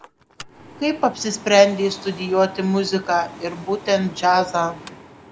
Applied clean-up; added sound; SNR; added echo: none; Mechanical fan; 18 dB; none.